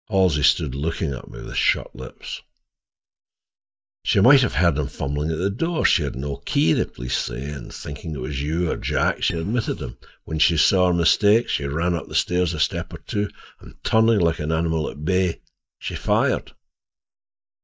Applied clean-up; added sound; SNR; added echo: neural mask model DeepFilterNet 3.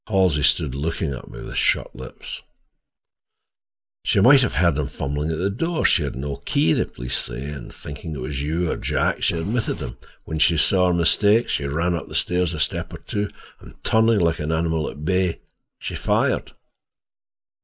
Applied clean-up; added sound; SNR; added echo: neural mask model Resemble Enhance denoiser.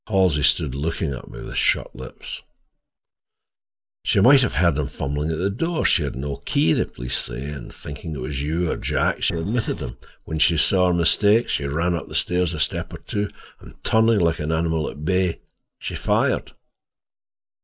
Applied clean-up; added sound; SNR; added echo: neural separator model SepFormer DNS4.